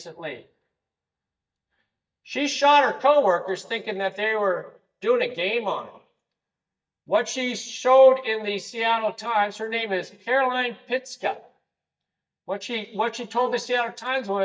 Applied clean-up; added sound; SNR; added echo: neural mask model DeepFilterNet 3.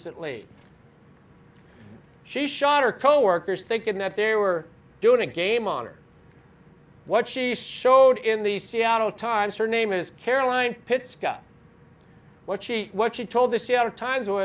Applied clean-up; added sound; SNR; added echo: none; none; none; none.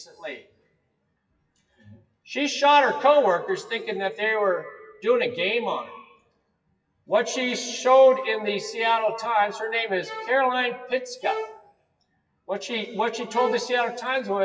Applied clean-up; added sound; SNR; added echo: classical method WPE with log-MMSE.